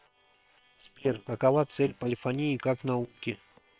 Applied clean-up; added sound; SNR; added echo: neural separator model SepFormer WHAM!.